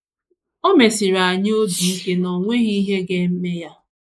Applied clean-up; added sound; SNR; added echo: neural mask model Resemble Enhance denoiser.